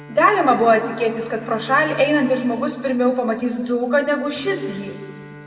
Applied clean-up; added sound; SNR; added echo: none; Bowed string instrument; 19 dB; reverberation time 1.9 s.